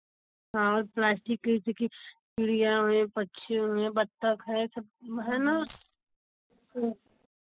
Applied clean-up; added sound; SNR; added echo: classical method spectral subtraction.